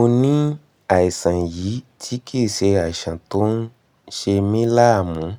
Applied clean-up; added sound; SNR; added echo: none; none; none; none.